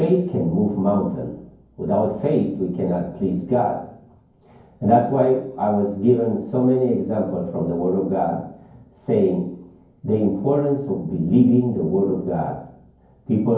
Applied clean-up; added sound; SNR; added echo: none; none; none; reverberation time 0.9 s.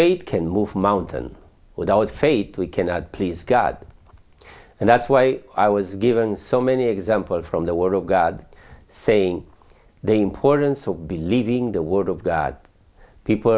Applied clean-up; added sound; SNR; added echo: none; none; none; none.